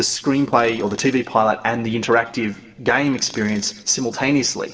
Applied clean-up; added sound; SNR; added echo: neural separator model SepFormer DNS4.